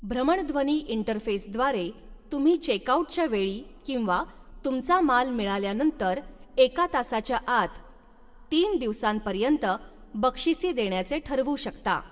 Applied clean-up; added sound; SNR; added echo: none; none; none; reverberation time 1.0 s.